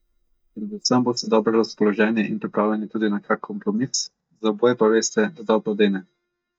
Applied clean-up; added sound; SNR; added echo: neural mask model DeepFilterNet 3.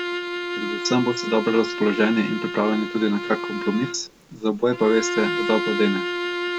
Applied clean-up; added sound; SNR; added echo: none; Bowed string instrument; 5 dB; none.